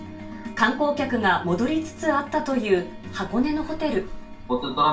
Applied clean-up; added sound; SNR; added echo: none; Thunder; 16 dB; reverberation time 0.3 s.